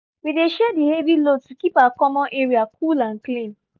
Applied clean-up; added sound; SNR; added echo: none; none; none; none.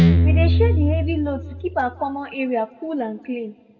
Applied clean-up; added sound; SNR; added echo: none; Guitar; -5 dB; reverberation time 1.3 s.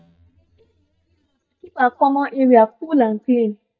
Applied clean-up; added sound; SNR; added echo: neural mask model DeepFilterNet 3.